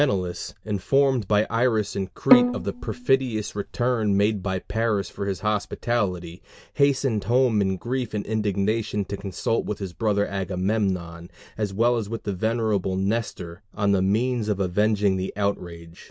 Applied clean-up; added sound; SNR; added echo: none; Bowed string instrument; -1 dB; none.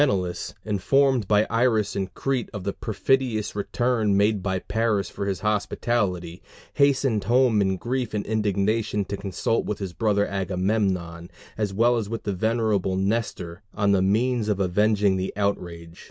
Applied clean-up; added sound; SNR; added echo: none; none; none; none.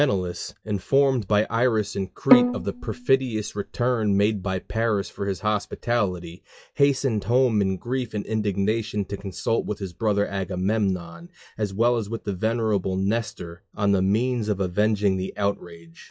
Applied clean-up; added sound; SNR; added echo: classical method log-MMSE.